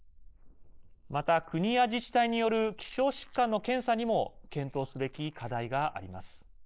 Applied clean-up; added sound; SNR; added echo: neural mask model Resemble Enhance denoiser.